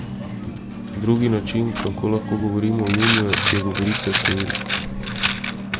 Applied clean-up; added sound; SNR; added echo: none; Coin (dropping); 1 dB; none.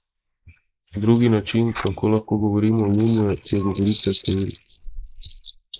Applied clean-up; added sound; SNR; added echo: neural mask model Resemble Enhance denoiser.